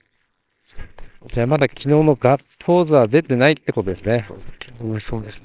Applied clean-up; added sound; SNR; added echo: neural separator model SepFormer WHAMR!.